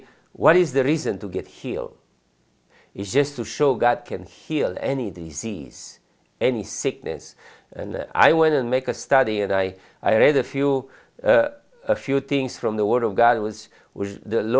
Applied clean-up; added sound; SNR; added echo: none; none; none; none.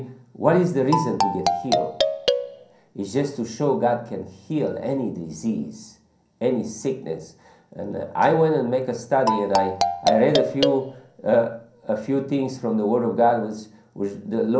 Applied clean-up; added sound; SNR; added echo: none; Marimba, xylophone; 0 dB; reverberation time 0.6 s.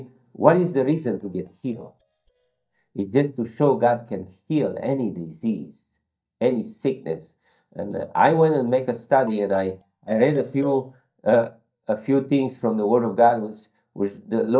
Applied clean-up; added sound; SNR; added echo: neural mask model DeepFilterNet 3.